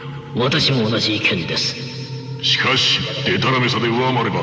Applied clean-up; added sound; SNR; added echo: none; none; none; none.